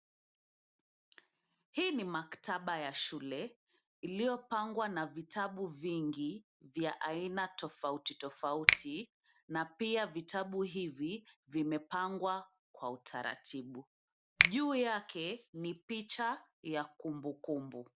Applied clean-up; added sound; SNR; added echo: none; Finger snapping; -2 dB; none.